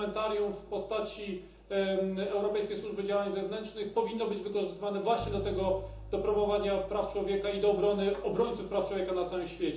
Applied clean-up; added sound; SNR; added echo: none; Bass guitar; 17 dB; reverberation time 0.6 s.